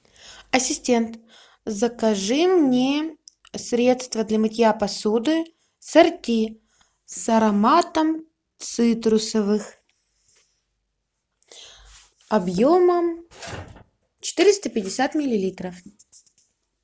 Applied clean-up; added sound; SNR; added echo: none; none; none; none.